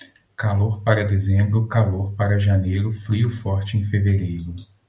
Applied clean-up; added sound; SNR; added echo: none; none; none; none.